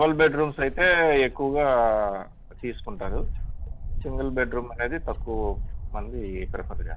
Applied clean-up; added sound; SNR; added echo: none; Wind / Bird; 6 dB; none.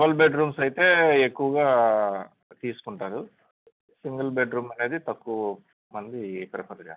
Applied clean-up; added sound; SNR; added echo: none; none; none; none.